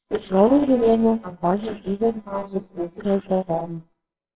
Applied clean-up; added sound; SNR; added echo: neural separator model SepFormer WHAMR!.